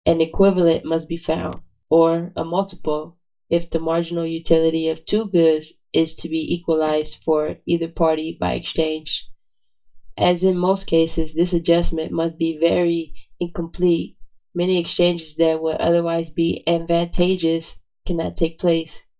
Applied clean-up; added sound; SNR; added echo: neural mask model DeepFilterNet 3.